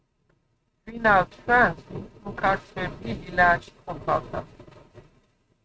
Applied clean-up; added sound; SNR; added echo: neural mask model RNNoise.